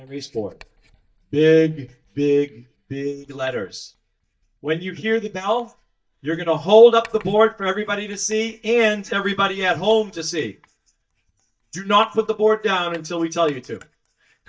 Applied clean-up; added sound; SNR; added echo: neural mask model DeepFilterNet 3.